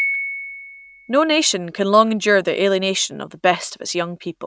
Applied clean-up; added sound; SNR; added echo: none; Piano; 12 dB; none.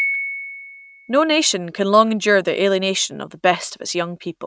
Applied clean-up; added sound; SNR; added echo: neural mask model RNNoise.